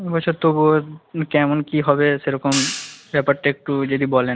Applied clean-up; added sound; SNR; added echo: none; Hi-hat; 10 dB; none.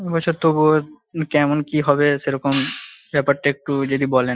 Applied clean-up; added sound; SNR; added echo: classical method Wiener filter.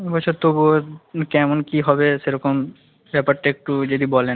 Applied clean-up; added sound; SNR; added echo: none; none; none; none.